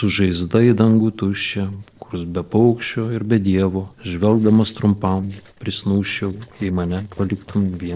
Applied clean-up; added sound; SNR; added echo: neural separator model SepFormer DNS4.